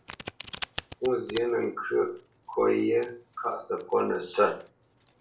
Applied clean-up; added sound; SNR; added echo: none; Domestic sounds, home sounds; 17 dB; reverberation time 0.3 s.